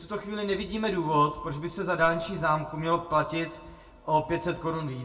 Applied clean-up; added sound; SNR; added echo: none; none; none; reverberation time 0.2 s.